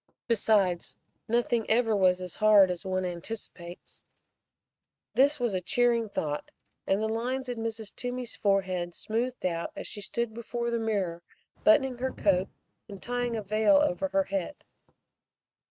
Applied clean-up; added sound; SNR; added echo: neural mask model RNNoise.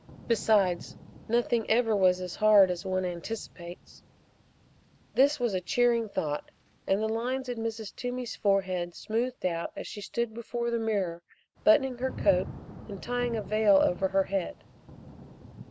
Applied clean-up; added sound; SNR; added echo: none; Thunder / Rain; 18 dB; none.